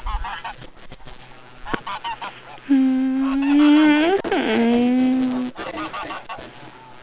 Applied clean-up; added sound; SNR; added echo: none; Fowl; 13 dB; none.